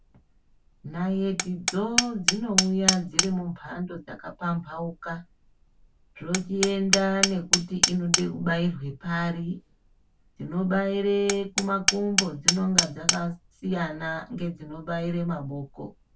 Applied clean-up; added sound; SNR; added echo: none; Hammer; 2 dB; reverberation time 0.1 s.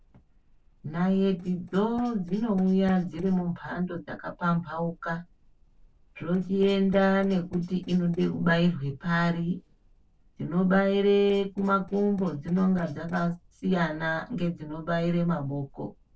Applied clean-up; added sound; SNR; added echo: neural separator model SepFormer DNS4.